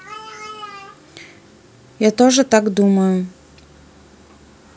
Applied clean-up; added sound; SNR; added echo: none; none; none; none.